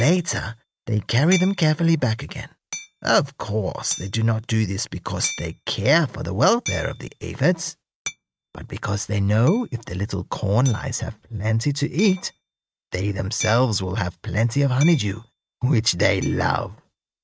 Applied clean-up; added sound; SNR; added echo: neural mask model RNNoise.